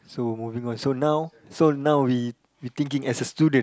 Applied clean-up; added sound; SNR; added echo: none; none; none; none.